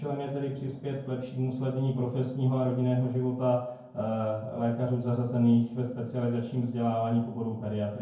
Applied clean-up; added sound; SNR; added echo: none; none; none; reverberation time 0.9 s.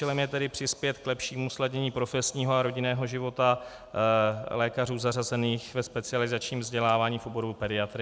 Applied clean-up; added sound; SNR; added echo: none; none; none; none.